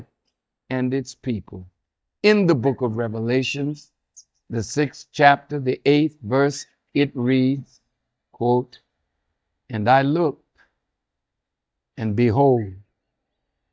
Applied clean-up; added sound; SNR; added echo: neural mask model DeepFilterNet 3.